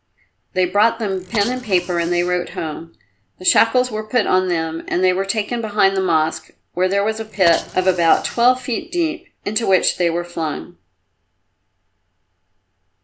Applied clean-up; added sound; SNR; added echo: none; Bicycle; 16 dB; none.